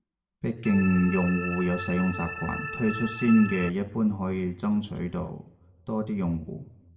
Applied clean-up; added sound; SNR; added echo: none; Organ; 8 dB; reverberation time 0.7 s.